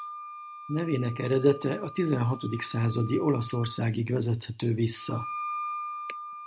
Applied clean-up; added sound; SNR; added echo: none; Wind instrument, woodwind instrument; 12 dB; none.